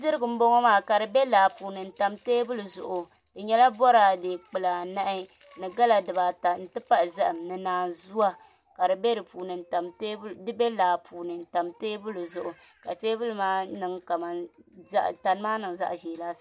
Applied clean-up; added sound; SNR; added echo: none; none; none; none.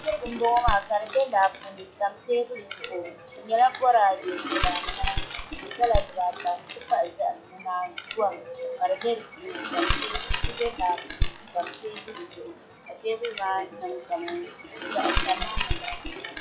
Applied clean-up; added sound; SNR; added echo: classical method log-MMSE.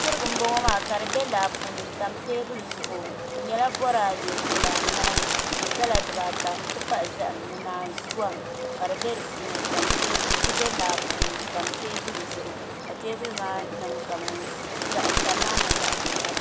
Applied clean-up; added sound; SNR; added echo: none; Bird; -3 dB; none.